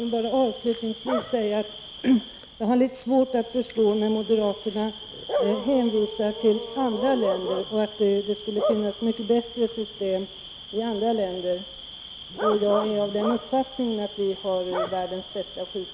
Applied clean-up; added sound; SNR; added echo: none; Bark / Cricket; 9 dB; none.